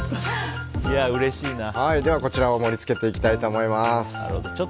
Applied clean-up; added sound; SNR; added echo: none; Guitar; 14 dB; none.